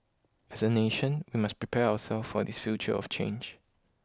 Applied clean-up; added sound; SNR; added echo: none; none; none; none.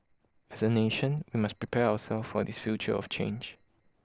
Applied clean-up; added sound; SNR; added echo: neural separator model SepFormer DNS4.